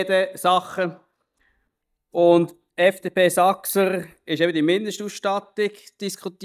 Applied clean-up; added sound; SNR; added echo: neural mask model DeepFilterNet 3.